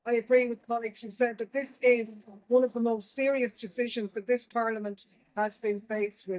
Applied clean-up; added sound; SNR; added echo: neural mask model DeepFilterNet 3.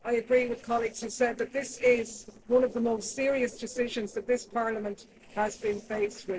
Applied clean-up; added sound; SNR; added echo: neural separator model SepFormer DNS4.